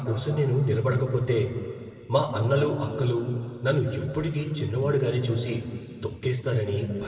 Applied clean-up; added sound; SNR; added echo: none; none; none; reverberation time 2.2 s.